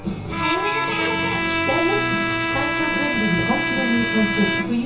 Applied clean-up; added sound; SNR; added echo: none; Bowed string instrument; -1 dB; reverberation time 0.6 s.